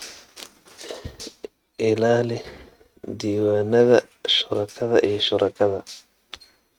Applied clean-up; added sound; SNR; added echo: neural mask model RNNoise.